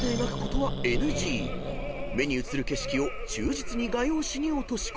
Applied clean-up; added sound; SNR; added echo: none; Growling; 3 dB; none.